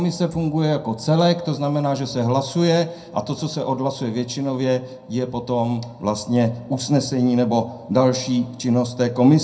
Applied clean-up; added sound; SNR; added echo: none; none; none; reverberation time 0.2 s.